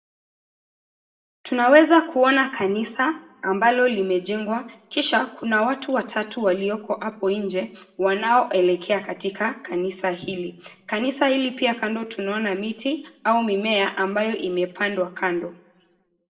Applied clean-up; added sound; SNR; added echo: none; none; none; reverberation time 0.5 s.